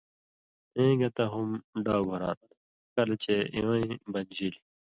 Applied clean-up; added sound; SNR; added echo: none; none; none; none.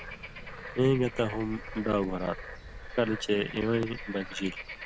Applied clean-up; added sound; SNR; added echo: none; Bird / Frog; 11 dB; none.